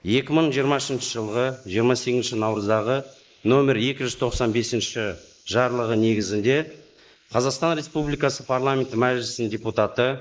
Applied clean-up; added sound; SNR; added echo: neural mask model Resemble Enhance denoiser.